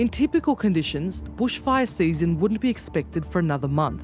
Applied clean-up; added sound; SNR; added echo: none; none; none; none.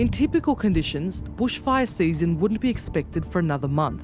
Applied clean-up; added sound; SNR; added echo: none; Thunder; 12 dB; none.